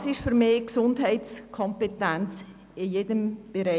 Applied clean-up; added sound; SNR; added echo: none; none; none; none.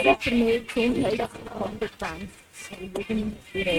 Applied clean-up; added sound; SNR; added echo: neural mask model RNNoise.